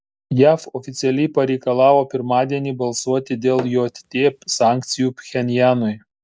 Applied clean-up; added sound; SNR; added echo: none; Tap / Hammer; 16 dB; none.